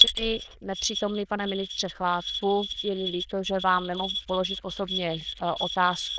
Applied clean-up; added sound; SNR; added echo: neural diffusion model UNIVERSE++.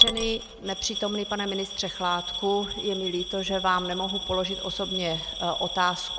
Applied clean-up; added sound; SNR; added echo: none; Coin (dropping) / Glass; 1 dB; none.